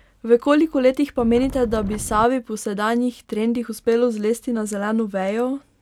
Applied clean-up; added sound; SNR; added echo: none; Wind; 12 dB; none.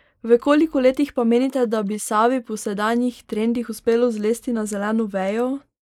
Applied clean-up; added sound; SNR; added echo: neural mask model Resemble Enhance denoiser.